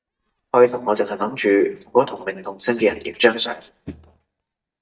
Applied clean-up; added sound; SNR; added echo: neural mask model DeepFilterNet 3.